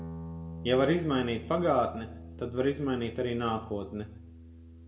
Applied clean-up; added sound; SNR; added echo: none; Guitar; 13 dB; reverberation time 0.6 s.